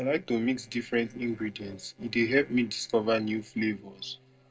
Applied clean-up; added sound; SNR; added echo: neural separator model SepFormer DNS4.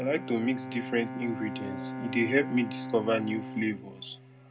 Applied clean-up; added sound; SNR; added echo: none; Bowed string instrument; 8 dB; reverberation time 0.2 s.